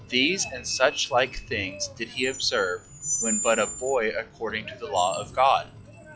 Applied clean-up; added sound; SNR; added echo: classical method log-MMSE.